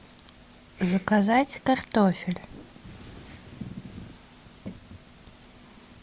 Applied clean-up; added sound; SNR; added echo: none; Whoosh, swoosh, swish; 19 dB; none.